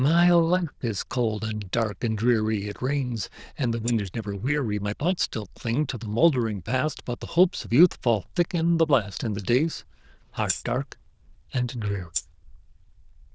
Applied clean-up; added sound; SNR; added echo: neural diffusion model UNIVERSE++.